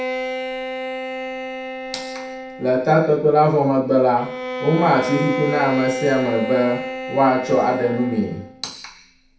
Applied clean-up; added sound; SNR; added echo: none; Bowed string instrument; 8 dB; reverberation time 0.7 s.